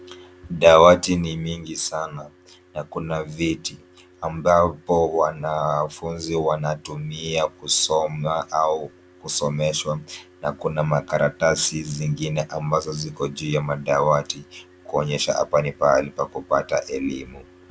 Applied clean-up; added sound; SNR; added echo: none; none; none; none.